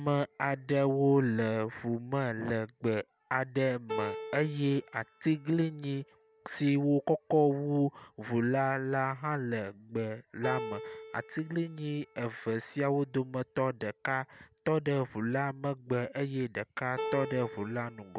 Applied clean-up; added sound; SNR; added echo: none; Keyboard (musical); 15 dB; none.